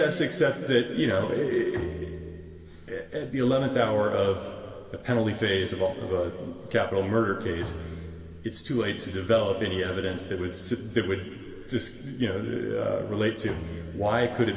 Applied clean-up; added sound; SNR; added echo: none; Bowed string instrument; 17 dB; reverberation time 2.5 s.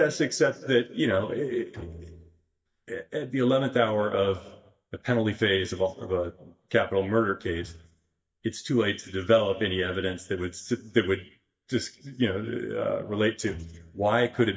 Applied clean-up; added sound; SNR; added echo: neural mask model DeepFilterNet 3.